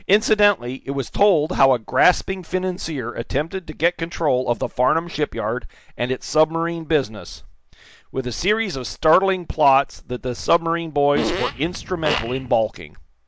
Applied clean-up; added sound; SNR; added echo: none; Fart; 6 dB; none.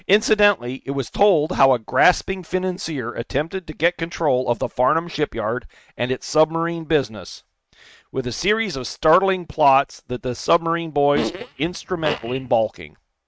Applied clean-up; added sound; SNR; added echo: neural mask model RNNoise.